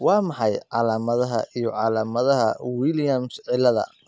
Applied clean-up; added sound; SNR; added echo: none; none; none; none.